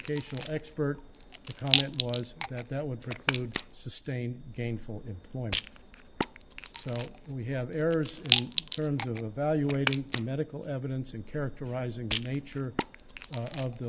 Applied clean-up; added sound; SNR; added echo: none; Rattle; 3 dB; none.